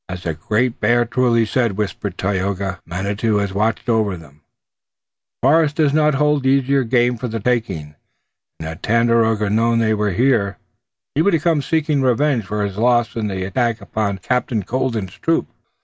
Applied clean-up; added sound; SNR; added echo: none; none; none; none.